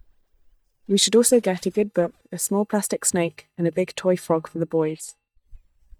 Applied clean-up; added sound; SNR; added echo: neural mask model DeepFilterNet 3.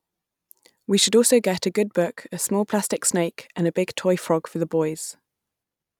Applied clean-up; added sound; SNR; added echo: none; none; none; none.